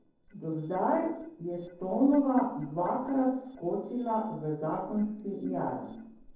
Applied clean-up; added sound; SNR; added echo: neural separator model SepFormer DNS4.